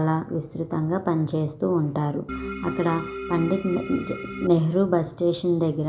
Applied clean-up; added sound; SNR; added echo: none; Organ; 8 dB; none.